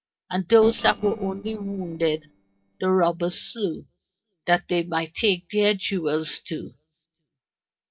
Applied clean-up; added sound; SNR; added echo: neural separator model SepFormer DNS4.